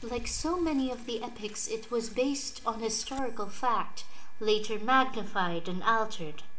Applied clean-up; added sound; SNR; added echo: none; Mechanisms / Bicycle; 2 dB; reverberation time 0.8 s.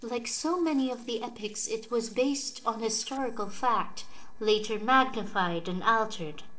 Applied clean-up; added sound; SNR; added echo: neural separator model SepFormer DNS4.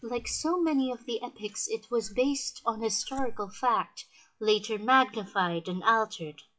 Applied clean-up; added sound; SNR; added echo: classical method WPE with log-MMSE.